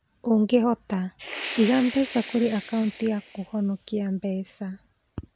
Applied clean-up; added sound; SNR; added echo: none; Fire; 14 dB; none.